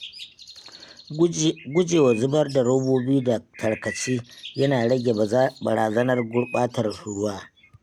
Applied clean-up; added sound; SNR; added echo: none; Bird; 19 dB; none.